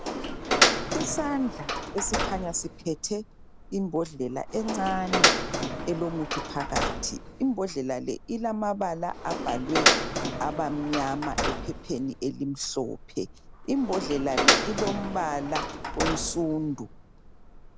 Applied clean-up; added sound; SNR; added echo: none; Door; -1 dB; none.